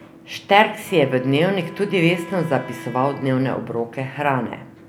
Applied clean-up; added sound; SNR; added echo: none; Wind instrument, woodwind instrument; 20 dB; none.